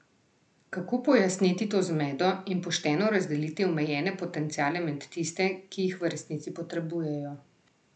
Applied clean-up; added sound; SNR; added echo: none; none; none; none.